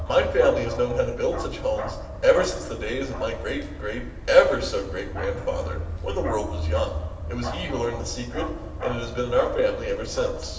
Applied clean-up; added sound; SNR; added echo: none; Bark; 7 dB; reverberation time 0.9 s.